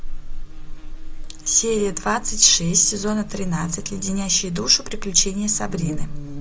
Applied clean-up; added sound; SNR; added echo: none; Buzz; 5 dB; none.